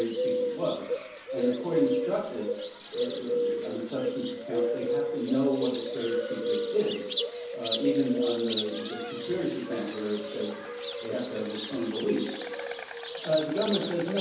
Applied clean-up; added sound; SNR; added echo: none; Bird; 1 dB; reverberation time 0.9 s.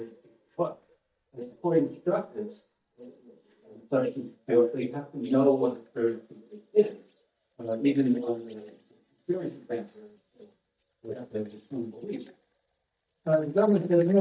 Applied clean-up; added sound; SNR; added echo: neural mask model DeepFilterNet 3.